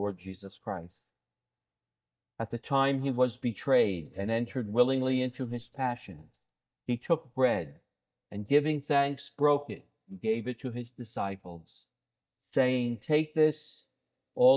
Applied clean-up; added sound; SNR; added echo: neural mask model DeepFilterNet 3.